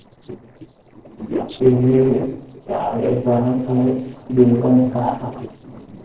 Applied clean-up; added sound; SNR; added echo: neural separator model SepFormer DNS4.